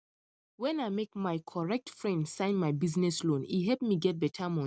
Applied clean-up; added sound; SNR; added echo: none; none; none; none.